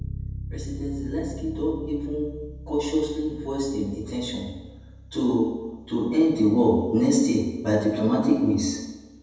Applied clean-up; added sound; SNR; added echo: none; Bass guitar; 14 dB; reverberation time 1.1 s.